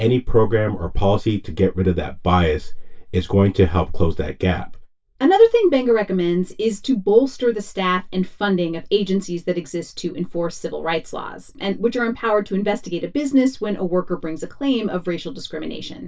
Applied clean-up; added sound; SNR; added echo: none; none; none; reverberation time 0.1 s.